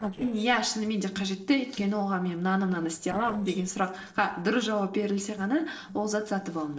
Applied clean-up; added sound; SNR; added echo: neural separator model SepFormer DNS4.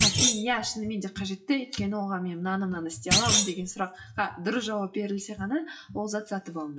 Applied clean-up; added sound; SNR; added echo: classical method WPE with log-MMSE.